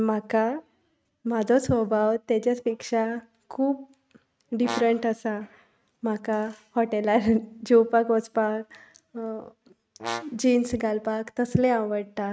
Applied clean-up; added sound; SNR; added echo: neural mask model RNNoise.